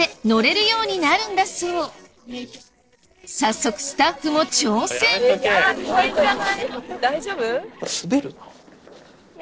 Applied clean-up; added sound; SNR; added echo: neural separator model SepFormer DNS4.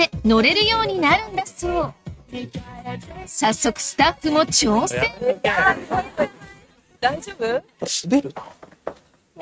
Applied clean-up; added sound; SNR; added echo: neural mask model RNNoise.